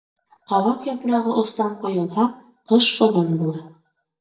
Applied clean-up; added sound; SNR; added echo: neural mask model DeepFilterNet 3.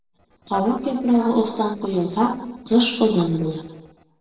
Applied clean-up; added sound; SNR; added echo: neural separator model SepFormer DNS4.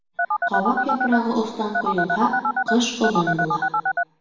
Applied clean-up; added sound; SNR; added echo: none; Telephone; -2 dB; reverberation time 1.0 s.